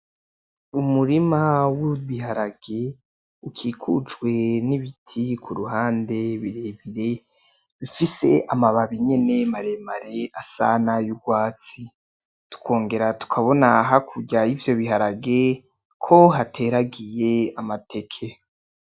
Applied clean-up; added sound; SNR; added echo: none; none; none; none.